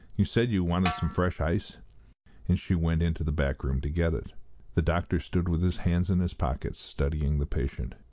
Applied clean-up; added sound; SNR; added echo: none; Snare drum; 10 dB; none.